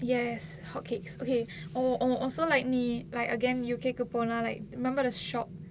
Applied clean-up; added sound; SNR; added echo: none; none; none; none.